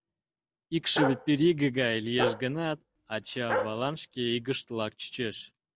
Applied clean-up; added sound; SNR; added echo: none; Bark; 5 dB; none.